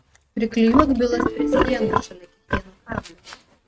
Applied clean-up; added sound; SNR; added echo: neural mask model RNNoise.